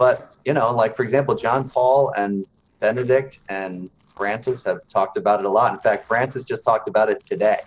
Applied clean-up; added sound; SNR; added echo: neural separator model SepFormer DNS4.